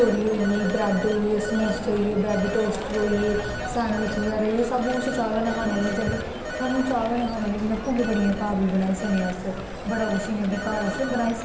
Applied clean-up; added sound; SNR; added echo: none; Telephone; 7 dB; reverberation time 0.8 s.